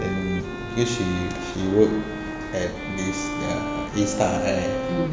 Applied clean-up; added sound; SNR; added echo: none; Bowed string instrument; 5 dB; none.